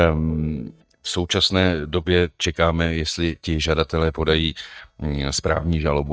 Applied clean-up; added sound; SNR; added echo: neural mask model DeepFilterNet 3.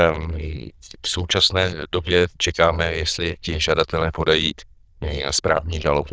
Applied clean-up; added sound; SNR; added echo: neural diffusion model UNIVERSE++.